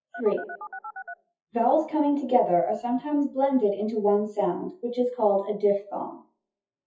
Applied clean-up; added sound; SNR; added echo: classical method WPE with log-MMSE.